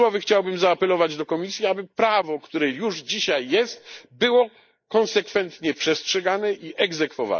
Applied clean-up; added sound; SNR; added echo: neural mask model Resemble Enhance denoiser.